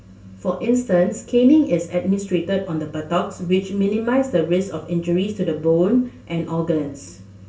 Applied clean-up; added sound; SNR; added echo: none; none; none; reverberation time 0.2 s.